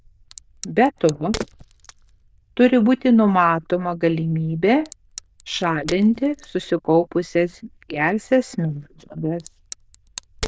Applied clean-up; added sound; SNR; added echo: neural diffusion model UNIVERSE++.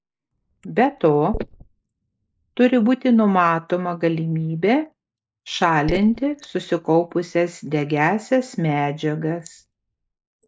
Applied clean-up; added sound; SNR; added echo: neural mask model Resemble Enhance denoiser.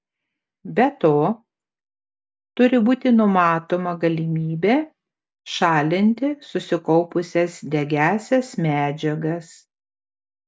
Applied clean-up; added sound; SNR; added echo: none; none; none; none.